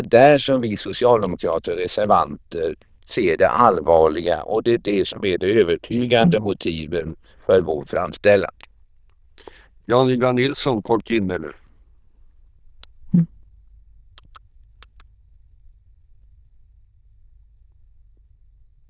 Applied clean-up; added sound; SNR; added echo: neural diffusion model UNIVERSE++.